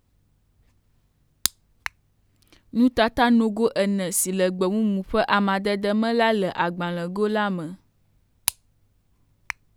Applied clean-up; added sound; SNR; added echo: none; none; none; none.